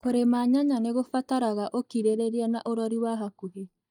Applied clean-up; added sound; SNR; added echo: neural mask model DeepFilterNet 3.